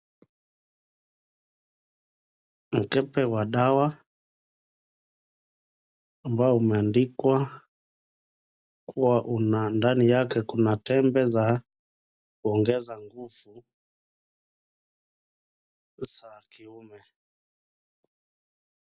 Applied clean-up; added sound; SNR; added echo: none; none; none; none.